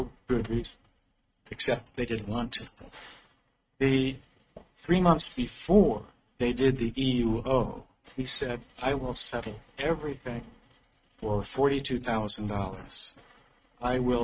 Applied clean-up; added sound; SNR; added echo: neural mask model RNNoise.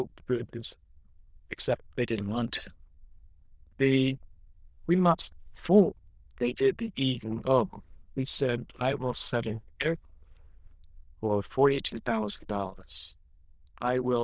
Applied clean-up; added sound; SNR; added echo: neural diffusion model UNIVERSE++.